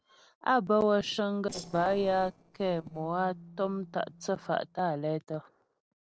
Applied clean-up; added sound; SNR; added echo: neural separator model SepFormer DNS4.